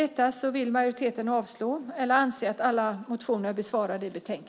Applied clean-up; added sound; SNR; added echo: none; none; none; none.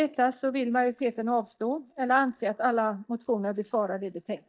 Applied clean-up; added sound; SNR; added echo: neural mask model DeepFilterNet 3.